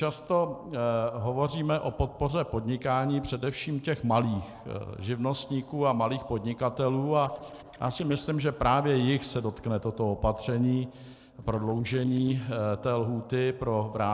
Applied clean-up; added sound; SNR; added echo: neural separator model SepFormer DNS4.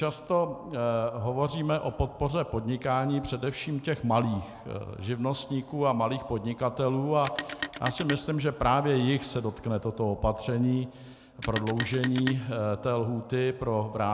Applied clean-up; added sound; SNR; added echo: none; Telephone; 9 dB; none.